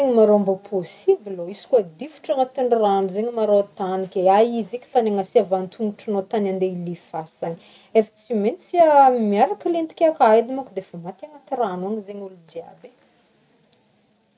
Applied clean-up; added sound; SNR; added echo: none; none; none; none.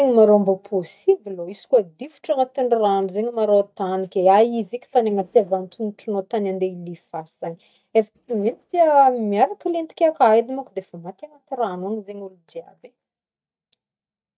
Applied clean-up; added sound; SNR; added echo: neural mask model DeepFilterNet 3.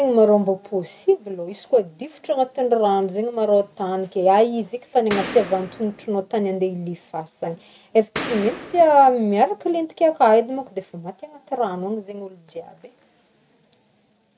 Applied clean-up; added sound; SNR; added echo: none; Boom; 10 dB; none.